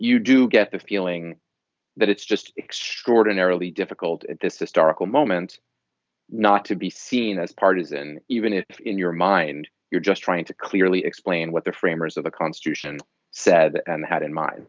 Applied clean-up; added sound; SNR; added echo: none; none; none; none.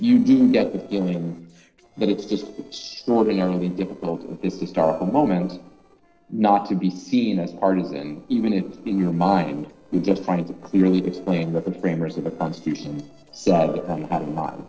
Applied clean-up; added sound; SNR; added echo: neural separator model SepFormer DNS4.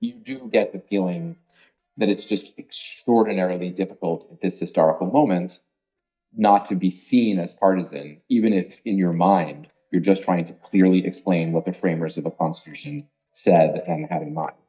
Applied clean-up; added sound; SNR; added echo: neural mask model DeepFilterNet 3.